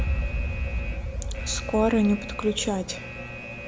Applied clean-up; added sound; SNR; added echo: none; Alarm; 2 dB; none.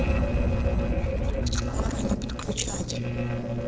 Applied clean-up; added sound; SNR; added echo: neural separator model SepFormer DNS4.